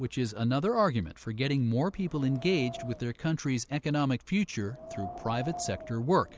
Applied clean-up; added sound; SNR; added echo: none; Wind; 16 dB; none.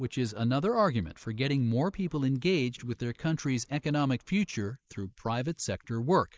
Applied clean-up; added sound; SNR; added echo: neural mask model Resemble Enhance denoiser.